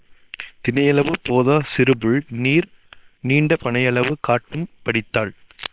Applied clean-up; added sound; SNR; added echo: neural separator model SepFormer WHAM!.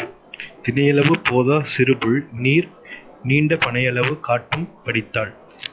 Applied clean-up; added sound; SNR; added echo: classical method log-MMSE.